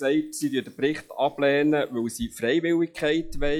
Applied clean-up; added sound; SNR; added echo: classical method log-MMSE.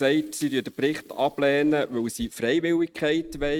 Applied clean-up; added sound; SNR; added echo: neural mask model RNNoise.